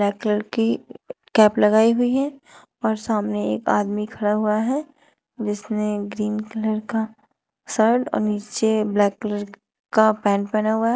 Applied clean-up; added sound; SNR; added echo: none; none; none; none.